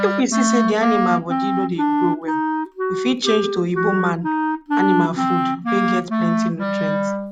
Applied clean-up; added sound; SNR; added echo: none; Wind instrument, woodwind instrument; -2 dB; none.